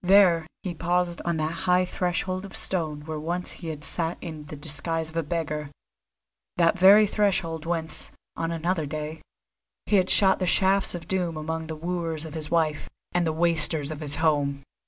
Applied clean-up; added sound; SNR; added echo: none; none; none; none.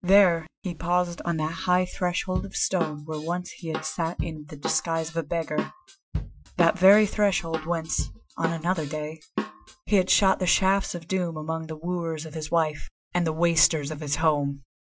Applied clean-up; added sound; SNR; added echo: classical method Wiener filter.